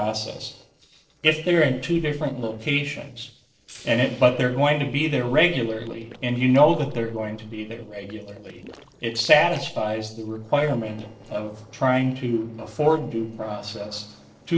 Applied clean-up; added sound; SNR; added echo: neural separator model SepFormer DNS4.